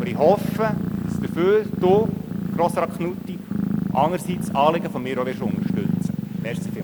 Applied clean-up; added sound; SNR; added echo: none; Purr; 2 dB; none.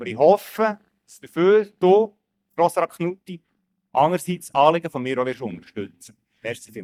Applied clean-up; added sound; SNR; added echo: neural mask model DeepFilterNet 3.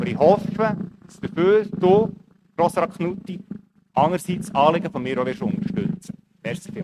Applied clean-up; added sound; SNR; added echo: neural mask model RNNoise.